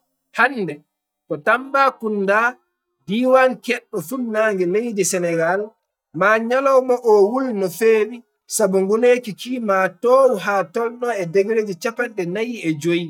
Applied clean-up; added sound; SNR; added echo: neural mask model DeepFilterNet 3.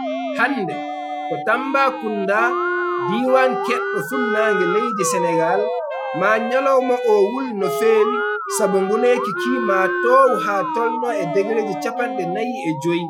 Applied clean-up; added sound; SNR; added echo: classical method Wiener filter.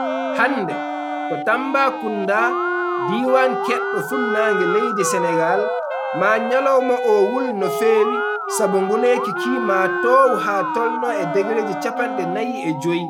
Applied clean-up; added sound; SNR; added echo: none; Musical instrument + Wind instrument, woodwind instrument; 3 dB; none.